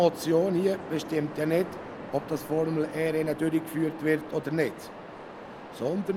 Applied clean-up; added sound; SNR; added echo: none; Waves, surf; 13 dB; none.